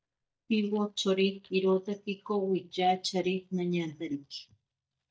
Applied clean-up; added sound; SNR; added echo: neural mask model DeepFilterNet 3.